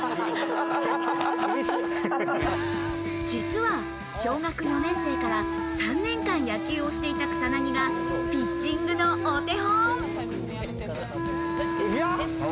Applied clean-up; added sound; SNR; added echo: none; Wind instrument, woodwind instrument; 1 dB; none.